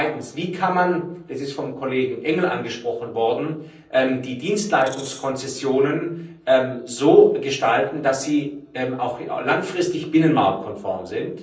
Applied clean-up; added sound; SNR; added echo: neural separator model SepFormer DNS4.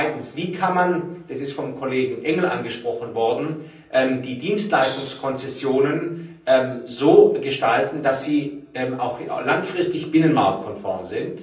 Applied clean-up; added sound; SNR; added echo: none; Hi-hat; 11 dB; reverberation time 0.6 s.